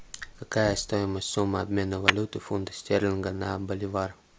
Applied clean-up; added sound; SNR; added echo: none; Tap / Hammer; 5 dB; none.